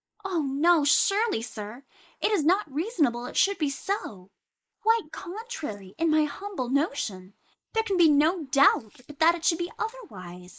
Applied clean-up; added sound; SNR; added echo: neural mask model Resemble Enhance denoiser.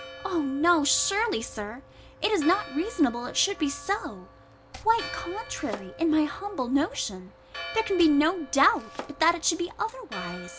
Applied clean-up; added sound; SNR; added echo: none; Domestic sounds, home sounds + Church bell; 15 dB; none.